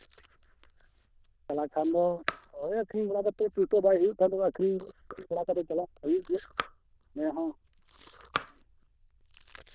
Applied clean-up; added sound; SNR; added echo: neural diffusion model UNIVERSE++.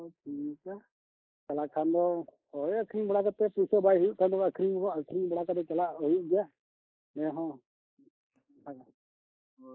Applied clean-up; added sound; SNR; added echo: neural mask model Resemble Enhance denoiser.